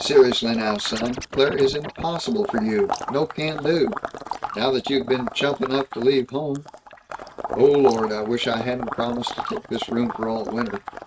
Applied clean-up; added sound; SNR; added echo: neural mask model RNNoise.